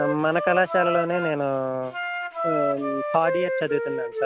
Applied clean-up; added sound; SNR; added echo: none; Wind instrument, woodwind instrument; 4 dB; none.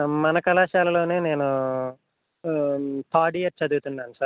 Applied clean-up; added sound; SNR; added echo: none; none; none; none.